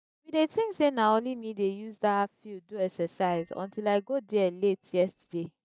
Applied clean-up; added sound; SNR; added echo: neural mask model DeepFilterNet 3.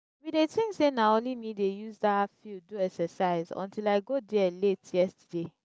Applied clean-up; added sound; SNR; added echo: none; none; none; none.